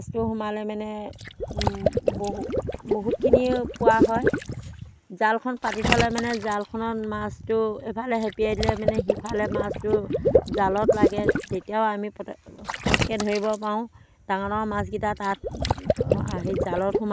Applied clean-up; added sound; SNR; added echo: none; Water / Liquid; 0 dB; none.